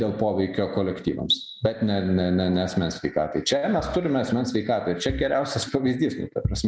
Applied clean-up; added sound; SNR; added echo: none; none; none; none.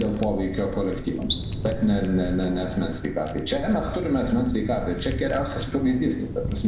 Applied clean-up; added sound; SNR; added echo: none; Fire; 8 dB; reverberation time 0.4 s.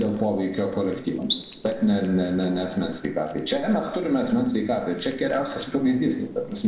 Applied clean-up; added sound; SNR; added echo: neural separator model SepFormer DNS4.